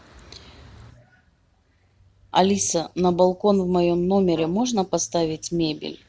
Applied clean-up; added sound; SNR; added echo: none; Brass instrument; 20 dB; none.